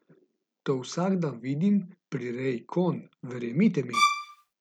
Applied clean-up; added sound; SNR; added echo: none; Bowed string instrument; -3 dB; none.